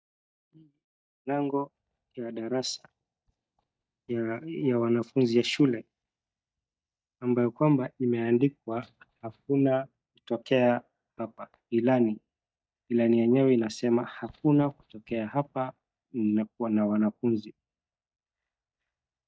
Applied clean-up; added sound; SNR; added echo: neural mask model DeepFilterNet 3.